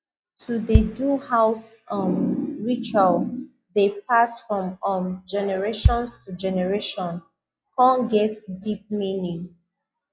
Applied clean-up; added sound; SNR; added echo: classical method log-MMSE.